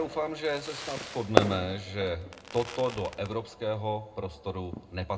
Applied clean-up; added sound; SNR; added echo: none; Fireworks; 3 dB; reverberation time 0.2 s.